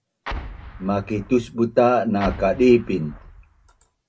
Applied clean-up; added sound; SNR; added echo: none; Explosion; 15 dB; none.